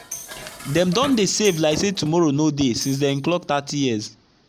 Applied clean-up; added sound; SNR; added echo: none; Dishes, pots, and pans + Tambourine; 17 dB; none.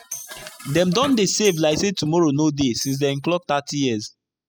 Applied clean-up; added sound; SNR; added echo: classical method spectral subtraction.